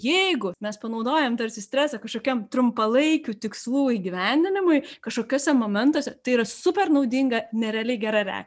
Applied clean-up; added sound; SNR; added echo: none; none; none; none.